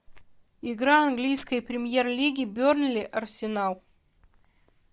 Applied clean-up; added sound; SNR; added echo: none; none; none; none.